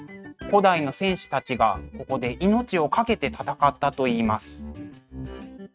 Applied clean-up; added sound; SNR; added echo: neural mask model RNNoise.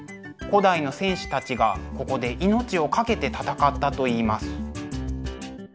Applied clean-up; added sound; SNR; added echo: none; none; none; none.